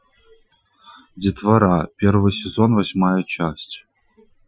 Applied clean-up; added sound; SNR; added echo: classical method Wiener filter.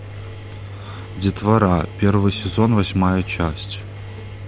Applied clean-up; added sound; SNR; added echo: none; Engine; 12 dB; none.